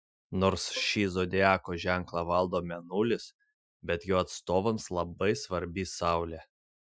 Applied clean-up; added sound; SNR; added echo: classical method Wiener filter.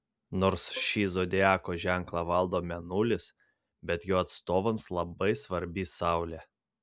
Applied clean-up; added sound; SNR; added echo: none; Bowed string instrument; 20 dB; none.